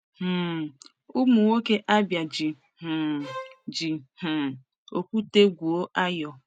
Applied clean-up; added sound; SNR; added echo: none; Bowed string instrument; 14 dB; none.